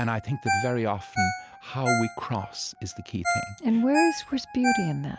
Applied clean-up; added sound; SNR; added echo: none; Ringtone; 3 dB; none.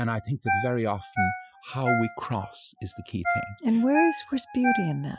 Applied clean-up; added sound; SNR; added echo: classical method Wiener filter.